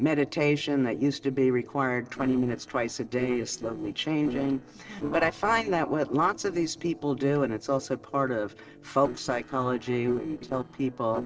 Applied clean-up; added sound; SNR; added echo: neural separator model SepFormer DNS4.